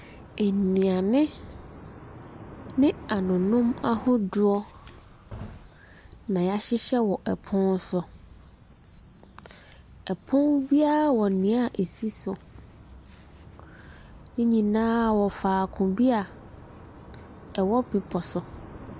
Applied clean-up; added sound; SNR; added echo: none; Chirp, tweet; 18 dB; none.